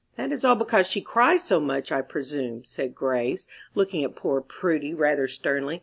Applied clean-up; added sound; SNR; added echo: none; none; none; none.